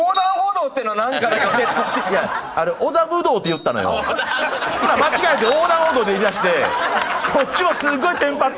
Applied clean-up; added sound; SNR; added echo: none; Piano; 19 dB; none.